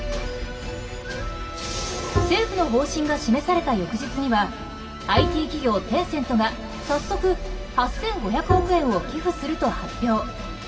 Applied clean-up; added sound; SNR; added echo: none; Bowed string instrument; 4 dB; reverberation time 2.6 s.